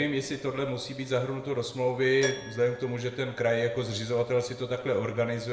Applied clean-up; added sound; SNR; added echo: none; Keyboard (musical); 18 dB; reverberation time 0.7 s.